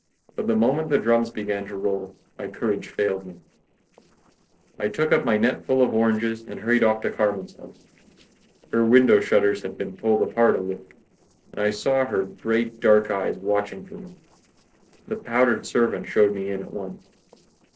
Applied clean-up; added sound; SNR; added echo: neural separator model SepFormer DNS4.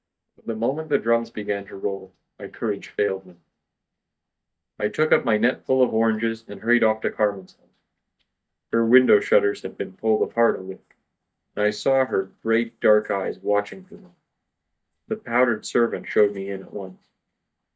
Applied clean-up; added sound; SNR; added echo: neural mask model DeepFilterNet 3.